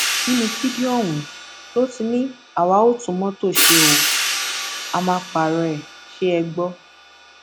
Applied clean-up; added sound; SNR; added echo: none; Hi-hat; 2 dB; none.